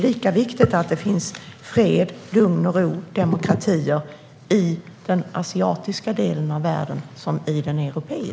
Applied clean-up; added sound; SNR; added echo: none; none; none; none.